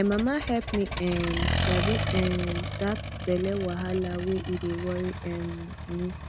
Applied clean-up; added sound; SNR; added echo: none; Accelerating, revving, vroom; 2 dB; none.